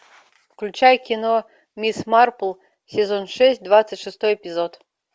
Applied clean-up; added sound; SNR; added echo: none; none; none; none.